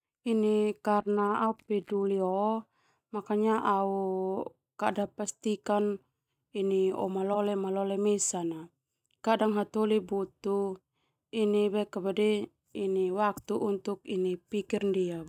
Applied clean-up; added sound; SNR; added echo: neural mask model DeepFilterNet 3.